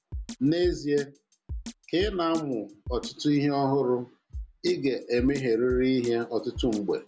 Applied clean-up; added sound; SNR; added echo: none; Drum kit; 13 dB; none.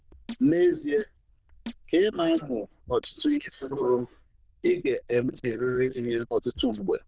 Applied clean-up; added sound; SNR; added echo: neural diffusion model UNIVERSE++.